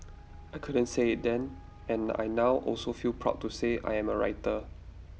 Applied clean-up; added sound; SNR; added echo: none; Traffic noise, roadway noise; 15 dB; none.